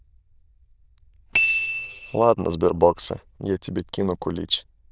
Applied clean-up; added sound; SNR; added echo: neural diffusion model UNIVERSE++.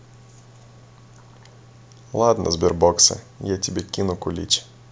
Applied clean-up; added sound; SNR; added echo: none; none; none; none.